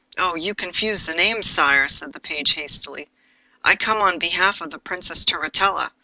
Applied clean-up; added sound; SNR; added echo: none; none; none; none.